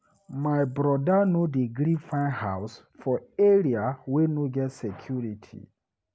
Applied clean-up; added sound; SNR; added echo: none; none; none; none.